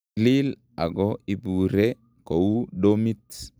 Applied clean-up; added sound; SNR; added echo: none; none; none; none.